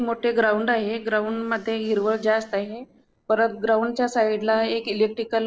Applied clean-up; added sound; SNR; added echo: neural separator model SepFormer DNS4.